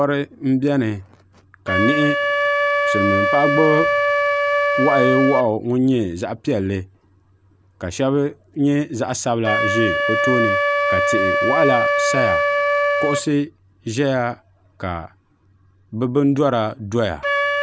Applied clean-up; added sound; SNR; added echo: none; Wind instrument, woodwind instrument; 0 dB; none.